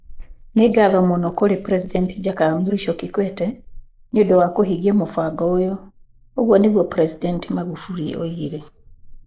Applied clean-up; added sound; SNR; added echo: neural mask model Resemble Enhance denoiser.